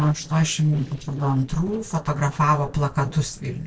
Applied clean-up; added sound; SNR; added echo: neural separator model SepFormer DNS4.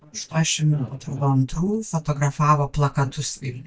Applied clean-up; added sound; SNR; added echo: neural mask model DeepFilterNet 3.